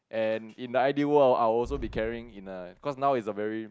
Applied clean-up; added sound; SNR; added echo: none; Boom; 18 dB; none.